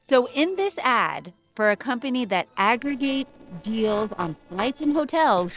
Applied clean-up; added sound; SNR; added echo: neural separator model SepFormer DNS4.